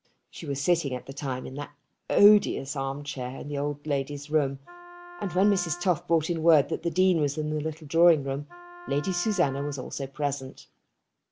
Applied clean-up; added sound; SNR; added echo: none; Wind instrument, woodwind instrument; 18 dB; none.